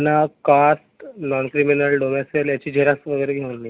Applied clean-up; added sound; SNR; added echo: none; none; none; none.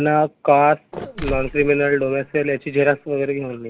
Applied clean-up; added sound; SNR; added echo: none; Mechanisms; 15 dB; none.